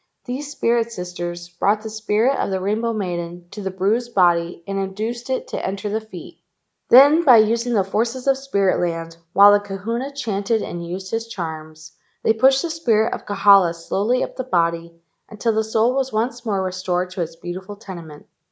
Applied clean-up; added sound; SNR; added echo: none; none; none; none.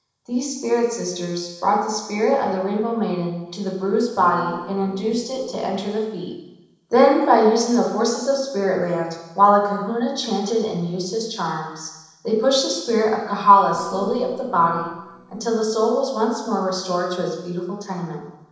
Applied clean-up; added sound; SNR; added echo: neural separator model SepFormer DNS4.